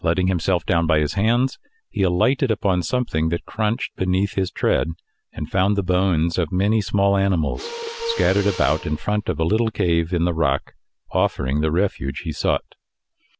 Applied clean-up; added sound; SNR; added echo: none; Mechanisms; 12 dB; none.